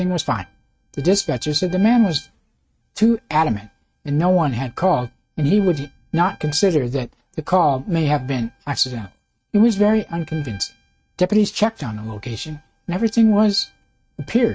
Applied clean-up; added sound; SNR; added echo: neural mask model RNNoise.